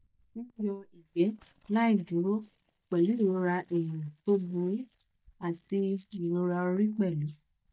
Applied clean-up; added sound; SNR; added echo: neural mask model DeepFilterNet 3.